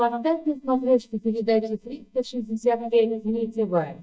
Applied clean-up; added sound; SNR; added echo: neural mask model DeepFilterNet 3.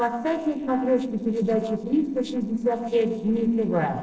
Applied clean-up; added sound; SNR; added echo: neural separator model SepFormer DNS4.